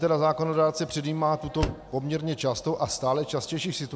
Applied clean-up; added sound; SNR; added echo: none; Slam; 11 dB; none.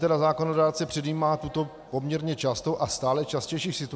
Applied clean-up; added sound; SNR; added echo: none; none; none; none.